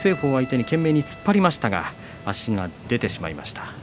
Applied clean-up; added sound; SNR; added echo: none; Bowed string instrument; 19 dB; none.